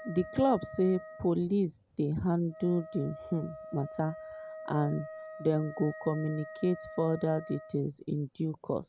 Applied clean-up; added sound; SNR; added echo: none; Wind instrument, woodwind instrument; 15 dB; none.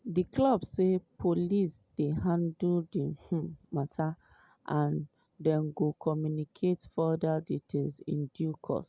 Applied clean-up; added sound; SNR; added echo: none; none; none; none.